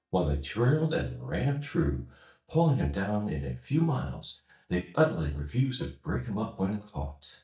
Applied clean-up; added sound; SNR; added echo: neural mask model DeepFilterNet 3.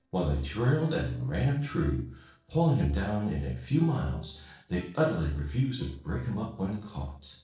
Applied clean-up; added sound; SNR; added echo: neural separator model SepFormer DNS4.